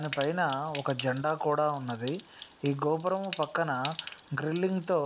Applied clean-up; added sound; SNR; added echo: none; Stream; 14 dB; none.